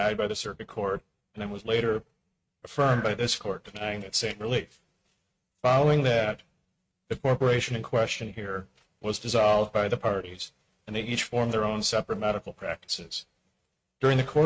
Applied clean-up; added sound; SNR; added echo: neural mask model RNNoise.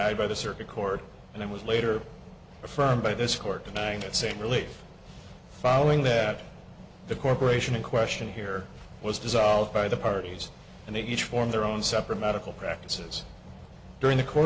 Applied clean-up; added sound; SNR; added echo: none; none; none; none.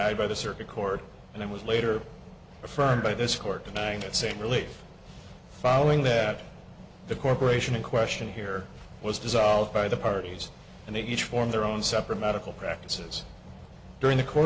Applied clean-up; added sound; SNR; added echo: none; Breathing; 10 dB; none.